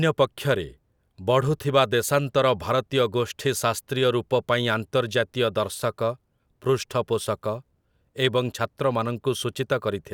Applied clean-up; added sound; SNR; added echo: none; none; none; none.